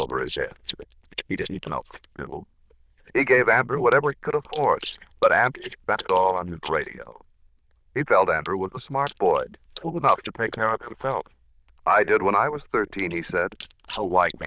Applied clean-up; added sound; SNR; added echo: neural diffusion model UNIVERSE++.